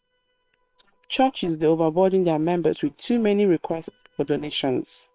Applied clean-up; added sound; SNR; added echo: neural separator model SepFormer WHAM!.